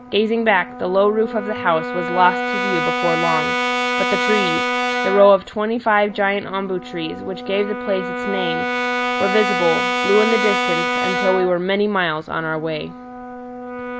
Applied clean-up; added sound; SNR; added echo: none; Brass instrument; 3 dB; none.